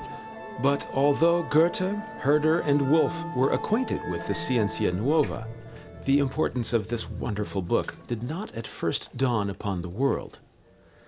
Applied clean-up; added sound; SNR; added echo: none; Musical instrument; 12 dB; none.